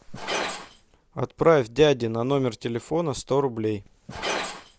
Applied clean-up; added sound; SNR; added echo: none; Glass; 11 dB; none.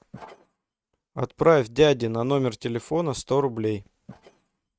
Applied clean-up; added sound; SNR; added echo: neural mask model RNNoise.